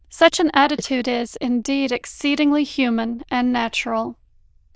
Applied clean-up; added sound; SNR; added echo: neural diffusion model UNIVERSE++.